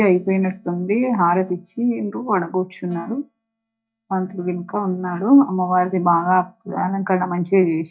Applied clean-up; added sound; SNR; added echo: neural mask model DeepFilterNet 3.